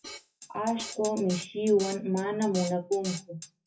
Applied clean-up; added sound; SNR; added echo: classical method WPE with log-MMSE.